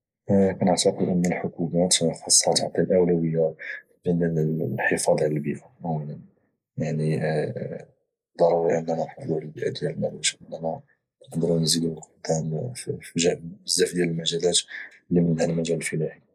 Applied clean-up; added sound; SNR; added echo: neural mask model Resemble Enhance denoiser.